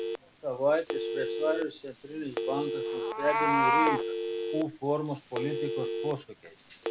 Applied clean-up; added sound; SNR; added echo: none; Telephone + Meow; -1 dB; none.